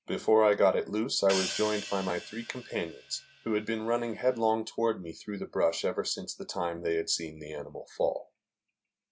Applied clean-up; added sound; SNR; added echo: none; Hi-hat; 11 dB; none.